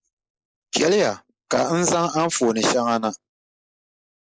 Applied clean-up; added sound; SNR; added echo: neural mask model Resemble Enhance denoiser.